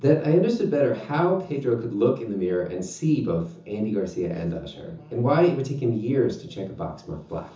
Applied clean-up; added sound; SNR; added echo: none; none; none; reverberation time 0.6 s.